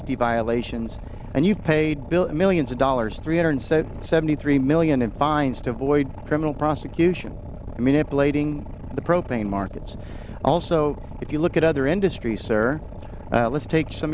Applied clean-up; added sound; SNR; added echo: none; Boat, Water vehicle; 12 dB; none.